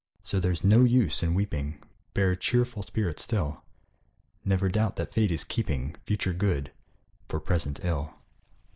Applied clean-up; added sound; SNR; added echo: none; none; none; none.